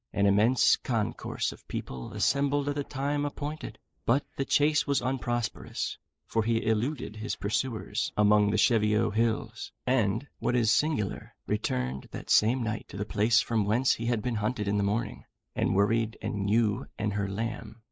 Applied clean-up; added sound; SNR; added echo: neural mask model Resemble Enhance denoiser.